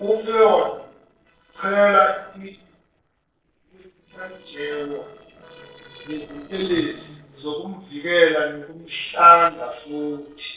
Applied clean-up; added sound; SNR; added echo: neural separator model SepFormer DNS4.